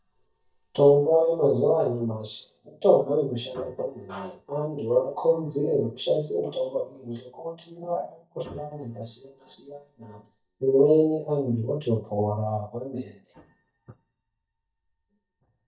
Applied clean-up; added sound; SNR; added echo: neural mask model DeepFilterNet 3.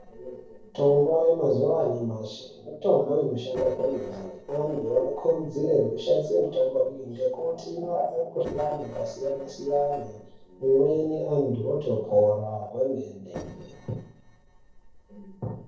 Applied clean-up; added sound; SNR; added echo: neural separator model SepFormer DNS4.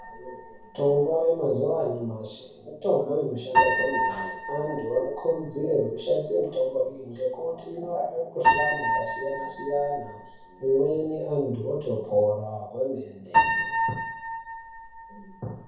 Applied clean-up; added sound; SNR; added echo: none; Piano; 3 dB; reverberation time 0.6 s.